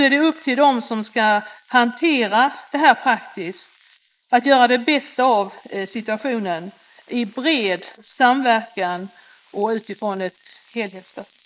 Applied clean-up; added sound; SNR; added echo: neural mask model Resemble Enhance denoiser.